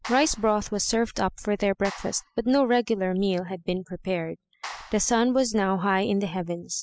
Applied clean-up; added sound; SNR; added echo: classical method spectral subtraction.